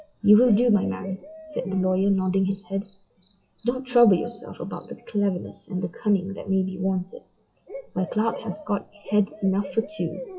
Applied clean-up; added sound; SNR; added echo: classical method WPE with log-MMSE.